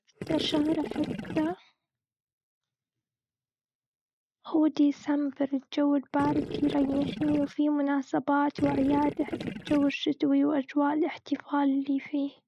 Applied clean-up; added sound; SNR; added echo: neural mask model RNNoise.